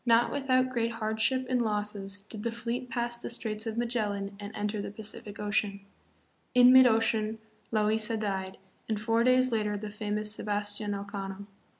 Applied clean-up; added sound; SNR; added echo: none; none; none; none.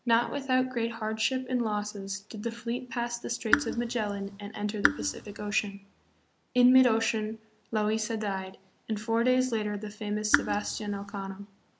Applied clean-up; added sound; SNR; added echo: none; Raindrop / Drip; 3 dB; none.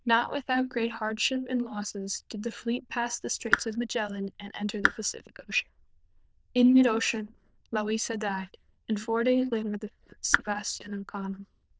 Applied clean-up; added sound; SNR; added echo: neural diffusion model UNIVERSE++.